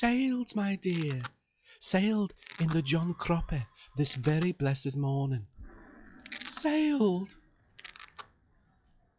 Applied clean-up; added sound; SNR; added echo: classical method log-MMSE.